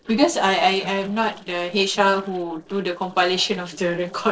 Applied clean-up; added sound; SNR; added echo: neural separator model SepFormer DNS4.